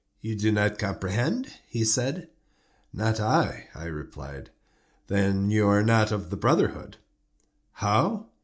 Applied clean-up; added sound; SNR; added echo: none; none; none; none.